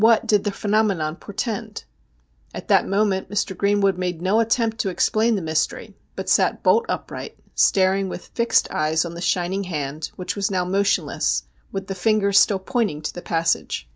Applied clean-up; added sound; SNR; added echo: none; none; none; none.